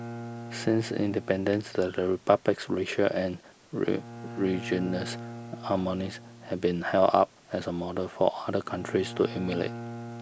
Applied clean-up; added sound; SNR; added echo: none; Bowed string instrument; 14 dB; none.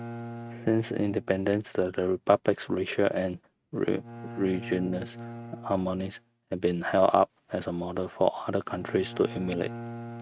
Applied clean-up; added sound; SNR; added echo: neural mask model RNNoise.